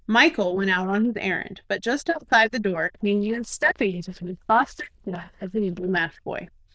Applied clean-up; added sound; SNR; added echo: neural diffusion model UNIVERSE++.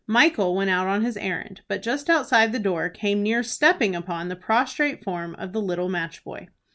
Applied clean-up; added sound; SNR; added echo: none; none; none; none.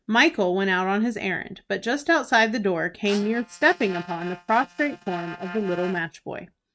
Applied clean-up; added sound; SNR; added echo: neural mask model RNNoise.